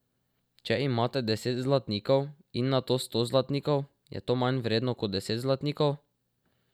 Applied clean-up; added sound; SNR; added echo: none; none; none; none.